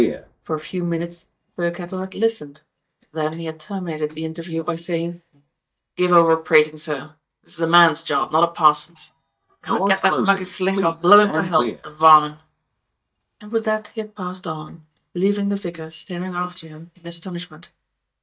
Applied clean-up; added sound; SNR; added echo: neural mask model DeepFilterNet 3.